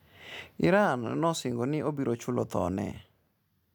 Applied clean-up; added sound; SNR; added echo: none; none; none; none.